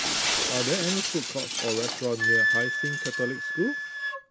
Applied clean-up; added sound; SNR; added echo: none; Wind instrument, woodwind instrument + Shatter; -4 dB; none.